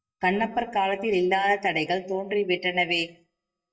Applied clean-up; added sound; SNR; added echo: neural mask model DeepFilterNet 3.